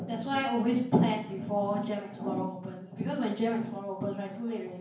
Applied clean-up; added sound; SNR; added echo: none; none; none; reverberation time 0.9 s.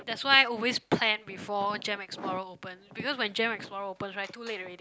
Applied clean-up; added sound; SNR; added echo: none; none; none; none.